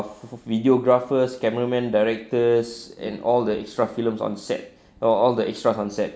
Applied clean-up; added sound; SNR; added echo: none; none; none; none.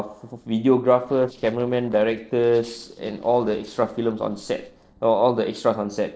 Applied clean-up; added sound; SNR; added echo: neural separator model SepFormer DNS4.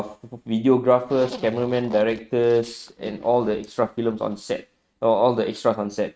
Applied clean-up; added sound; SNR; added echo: neural mask model RNNoise.